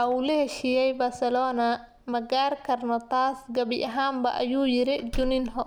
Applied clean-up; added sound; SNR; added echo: none; Slam; 16 dB; none.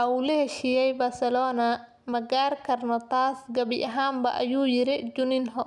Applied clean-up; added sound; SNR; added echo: none; none; none; none.